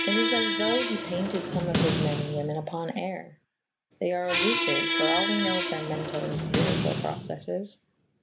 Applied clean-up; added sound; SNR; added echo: none; Squeak; -1 dB; none.